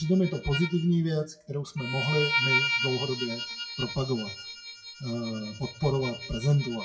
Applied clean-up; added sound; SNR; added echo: classical method WPE with log-MMSE.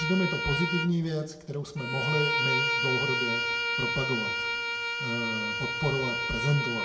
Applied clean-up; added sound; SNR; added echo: none; Bowed string instrument; -1 dB; reverberation time 0.7 s.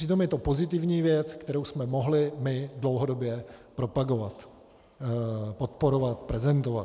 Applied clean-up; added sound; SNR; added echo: none; none; none; none.